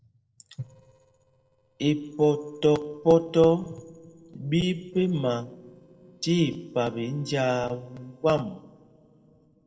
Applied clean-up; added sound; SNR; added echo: neural separator model SepFormer DNS4.